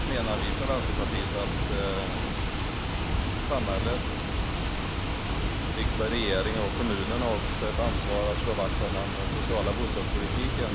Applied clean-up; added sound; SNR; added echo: none; Water; -5 dB; none.